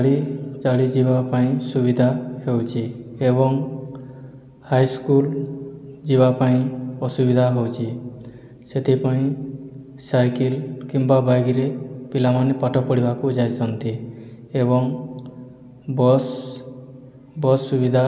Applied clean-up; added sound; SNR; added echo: none; none; none; none.